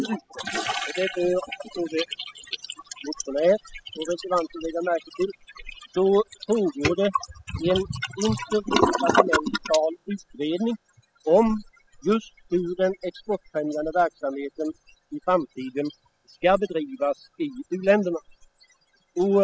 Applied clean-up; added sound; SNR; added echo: classical method spectral subtraction.